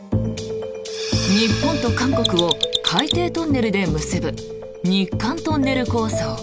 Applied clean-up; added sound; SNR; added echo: none; Mechanisms; 3 dB; none.